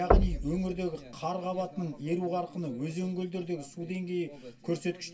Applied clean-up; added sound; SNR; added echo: none; Knock; -2 dB; reverberation time 0.2 s.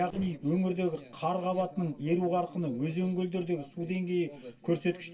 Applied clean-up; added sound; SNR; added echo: neural separator model SepFormer DNS4.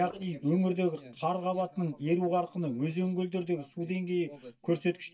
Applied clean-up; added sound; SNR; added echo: neural mask model DeepFilterNet 3.